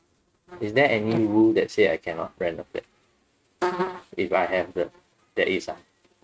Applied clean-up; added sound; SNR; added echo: neural mask model RNNoise.